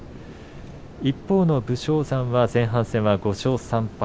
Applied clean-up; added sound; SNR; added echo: none; none; none; none.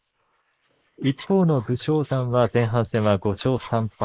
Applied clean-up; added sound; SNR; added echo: neural mask model Resemble Enhance denoiser.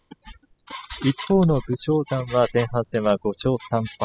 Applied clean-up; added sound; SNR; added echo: classical method spectral subtraction.